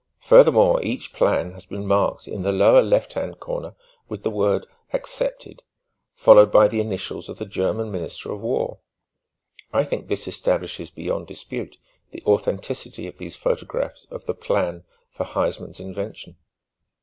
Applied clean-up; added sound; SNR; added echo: none; none; none; none.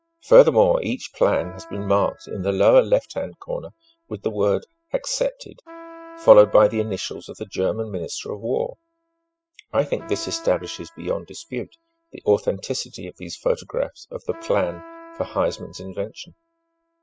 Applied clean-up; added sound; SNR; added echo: classical method spectral subtraction.